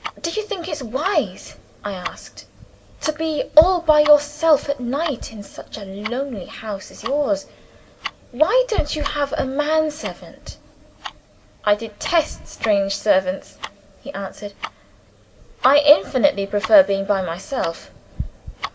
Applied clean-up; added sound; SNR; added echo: none; Tick-tock; 13 dB; reverberation time 1.6 s.